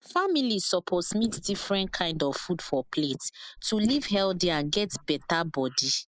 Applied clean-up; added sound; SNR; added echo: neural mask model Resemble Enhance denoiser.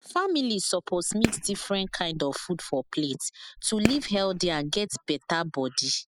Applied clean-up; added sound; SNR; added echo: classical method spectral subtraction.